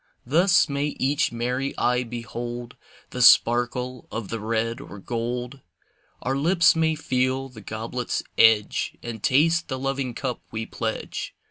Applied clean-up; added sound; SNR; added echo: none; none; none; none.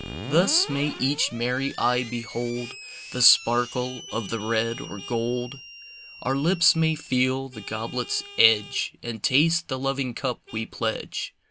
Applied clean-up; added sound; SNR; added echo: none; Vehicle horn, car horn, honking + Screech; 15 dB; none.